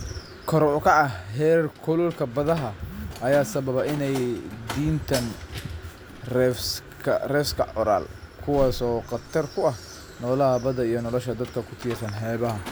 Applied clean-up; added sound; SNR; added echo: none; Slam; 17 dB; none.